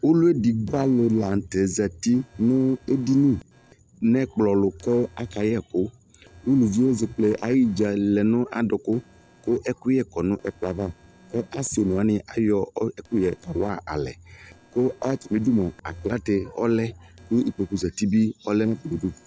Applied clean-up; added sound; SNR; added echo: neural separator model SepFormer DNS4.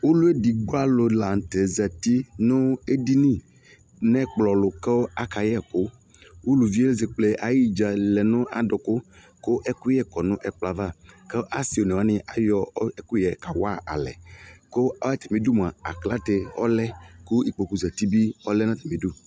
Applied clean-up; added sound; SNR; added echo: none; none; none; none.